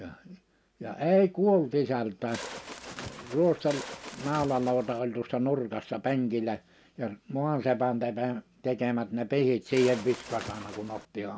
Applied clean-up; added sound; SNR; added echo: none; Bird; 13 dB; none.